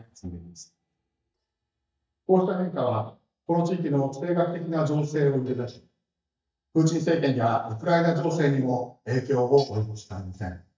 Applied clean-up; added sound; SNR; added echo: neural mask model DeepFilterNet 3.